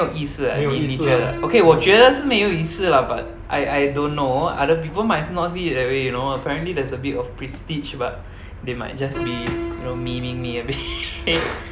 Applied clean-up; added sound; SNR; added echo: none; Piano; 14 dB; none.